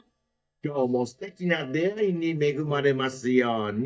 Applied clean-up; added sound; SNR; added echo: neural mask model DeepFilterNet 3.